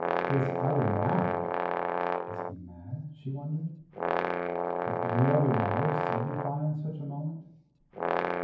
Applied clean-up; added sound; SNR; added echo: none; Brass instrument; 0 dB; reverberation time 0.9 s.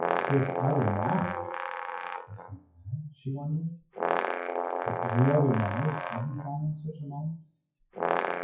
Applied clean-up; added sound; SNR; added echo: classical method WPE with log-MMSE.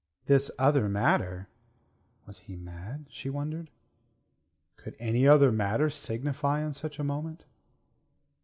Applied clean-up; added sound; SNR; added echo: none; none; none; none.